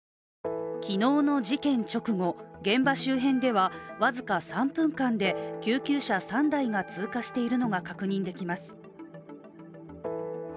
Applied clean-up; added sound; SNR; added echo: none; Wind instrument, woodwind instrument; 18 dB; none.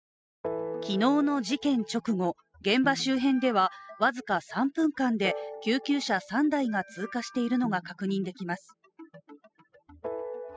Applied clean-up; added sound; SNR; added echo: classical method spectral subtraction.